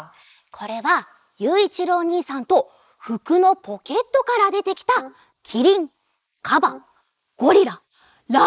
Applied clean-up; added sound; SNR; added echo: neural mask model Resemble Enhance denoiser.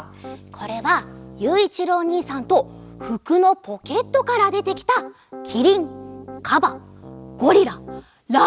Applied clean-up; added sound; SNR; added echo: none; Piano; 17 dB; none.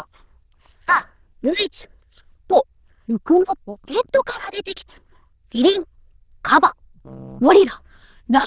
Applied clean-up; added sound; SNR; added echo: neural diffusion model UNIVERSE++.